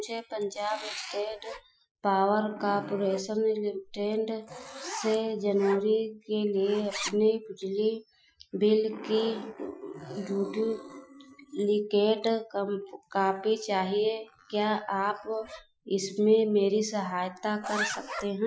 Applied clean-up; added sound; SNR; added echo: classical method Wiener filter.